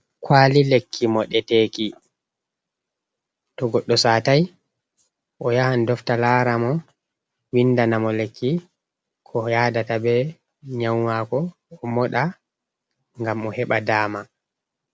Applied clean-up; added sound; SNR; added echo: none; none; none; none.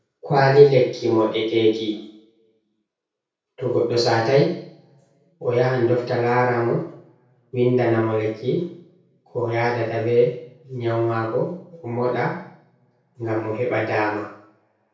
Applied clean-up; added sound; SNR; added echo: none; none; none; reverberation time 0.6 s.